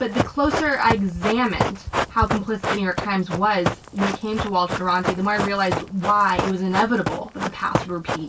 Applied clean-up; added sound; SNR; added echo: none; Run; 4 dB; reverberation time 0.1 s.